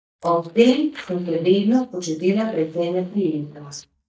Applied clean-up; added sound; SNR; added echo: neural mask model DeepFilterNet 3.